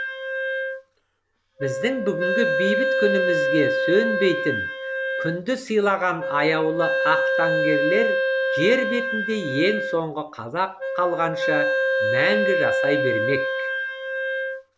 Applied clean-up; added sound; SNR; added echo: none; Wind instrument, woodwind instrument; -1 dB; none.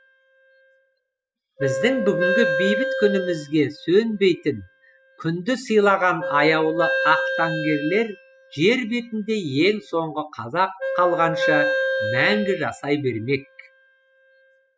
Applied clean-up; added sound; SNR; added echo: classical method spectral subtraction.